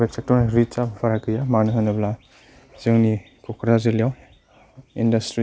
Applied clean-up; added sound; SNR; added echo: none; none; none; none.